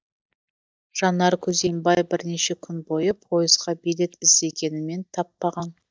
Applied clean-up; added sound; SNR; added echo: neural mask model DeepFilterNet 3.